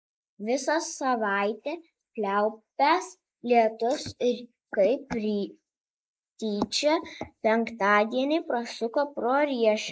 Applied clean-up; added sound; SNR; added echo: neural mask model Resemble Enhance denoiser.